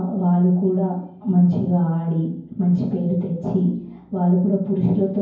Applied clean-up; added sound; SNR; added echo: none; none; none; reverberation time 0.9 s.